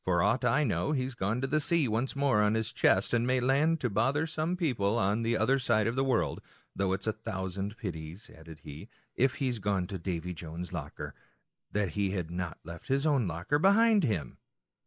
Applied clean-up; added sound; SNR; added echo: neural mask model Resemble Enhance denoiser.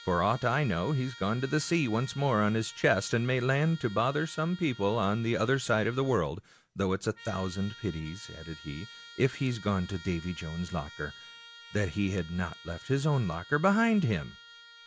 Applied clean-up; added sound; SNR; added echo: none; Trumpet; 20 dB; none.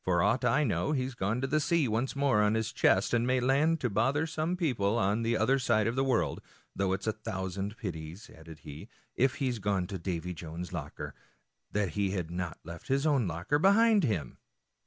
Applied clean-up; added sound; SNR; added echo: none; none; none; none.